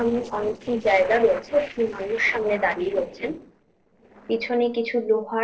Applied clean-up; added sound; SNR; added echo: neural separator model SepFormer DNS4.